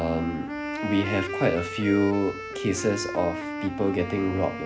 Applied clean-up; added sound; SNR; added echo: none; Wind instrument, woodwind instrument; 7 dB; none.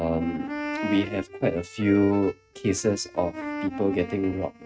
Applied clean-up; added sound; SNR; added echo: neural mask model RNNoise.